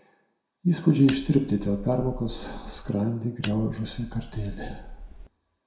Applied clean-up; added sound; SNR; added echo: none; Cutlery, silverware; 12 dB; reverberation time 0.6 s.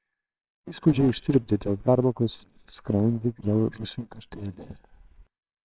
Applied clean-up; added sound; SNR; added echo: neural separator model SepFormer WHAMR!.